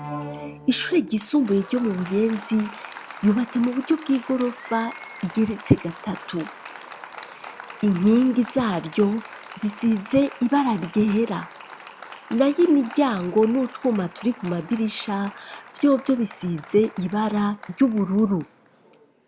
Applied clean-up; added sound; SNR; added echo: none; Applause; 17 dB; none.